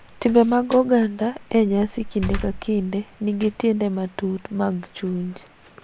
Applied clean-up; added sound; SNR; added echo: none; Slam; 14 dB; none.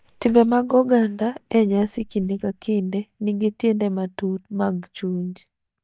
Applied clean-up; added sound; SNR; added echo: neural mask model DeepFilterNet 3.